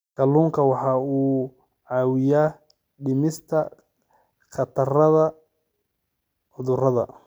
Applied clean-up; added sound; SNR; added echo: none; none; none; none.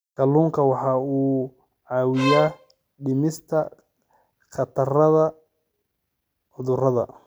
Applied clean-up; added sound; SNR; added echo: none; Bowed string instrument; 5 dB; none.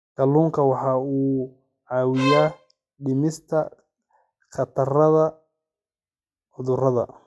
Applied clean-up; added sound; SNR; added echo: classical method log-MMSE.